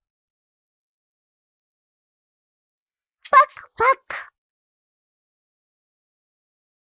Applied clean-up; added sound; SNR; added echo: neural mask model Resemble Enhance denoiser.